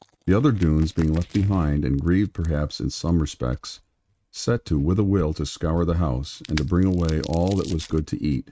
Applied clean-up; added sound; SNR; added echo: neural mask model RNNoise.